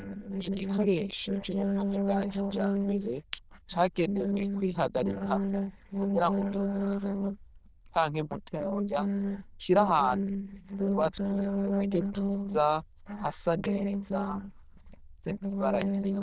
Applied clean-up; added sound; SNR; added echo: neural diffusion model UNIVERSE++.